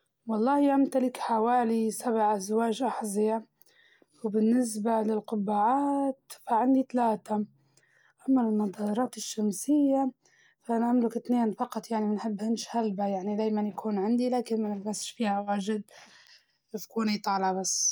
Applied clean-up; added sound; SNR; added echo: none; none; none; none.